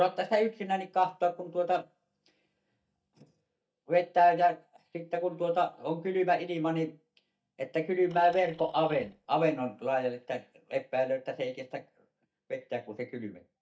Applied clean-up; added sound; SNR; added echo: neural mask model DeepFilterNet 3.